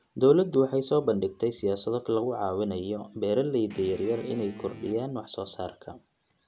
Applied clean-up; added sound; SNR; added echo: none; Guitar; 18 dB; none.